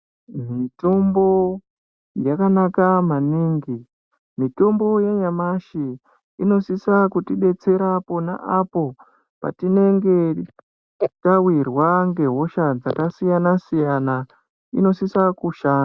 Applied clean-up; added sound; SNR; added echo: none; none; none; none.